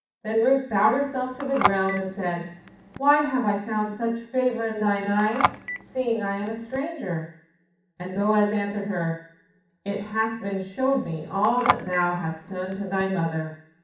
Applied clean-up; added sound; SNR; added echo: none; Telephone; 6 dB; reverberation time 0.6 s.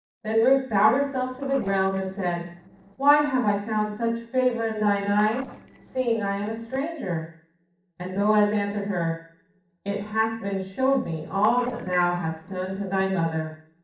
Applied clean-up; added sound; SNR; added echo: neural separator model SepFormer DNS4.